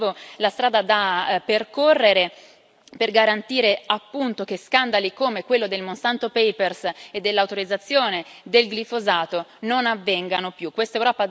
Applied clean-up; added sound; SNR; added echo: none; none; none; none.